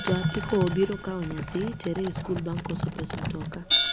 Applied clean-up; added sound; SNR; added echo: none; Typing + Hi-hat; -1 dB; none.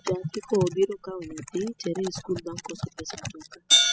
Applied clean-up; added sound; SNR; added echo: classical method spectral subtraction.